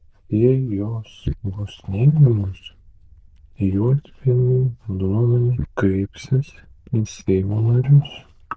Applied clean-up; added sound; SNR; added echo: neural diffusion model UNIVERSE++.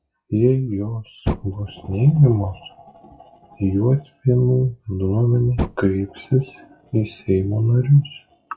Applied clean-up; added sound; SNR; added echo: classical method log-MMSE.